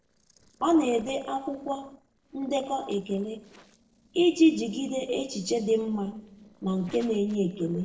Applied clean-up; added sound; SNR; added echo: neural separator model SepFormer DNS4.